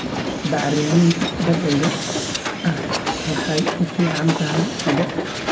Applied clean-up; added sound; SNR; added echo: none; Hiss; 3 dB; reverberation time 0.9 s.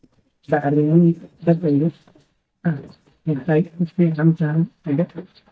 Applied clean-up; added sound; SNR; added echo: neural mask model DeepFilterNet 3.